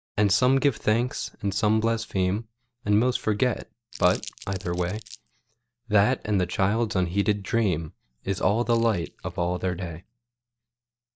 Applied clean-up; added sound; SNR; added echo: neural mask model DeepFilterNet 3.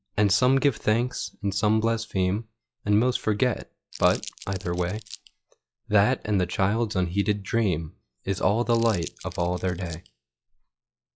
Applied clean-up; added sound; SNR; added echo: classical method log-MMSE.